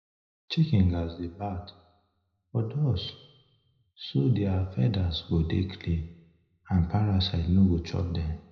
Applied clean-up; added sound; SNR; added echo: none; none; none; reverberation time 0.8 s.